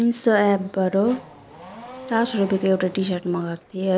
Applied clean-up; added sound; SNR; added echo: none; Race car, auto racing / Accelerating, revving, vroom; 19 dB; none.